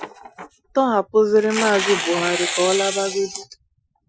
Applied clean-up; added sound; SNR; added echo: classical method Wiener filter.